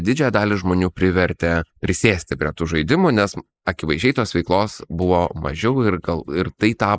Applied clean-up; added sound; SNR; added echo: neural mask model Resemble Enhance denoiser.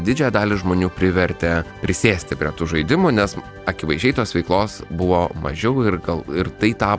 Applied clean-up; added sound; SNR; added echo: none; none; none; none.